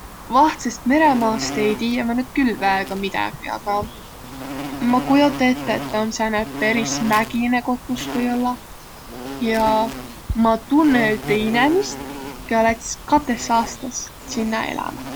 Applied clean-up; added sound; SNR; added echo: none; Insect; 11 dB; none.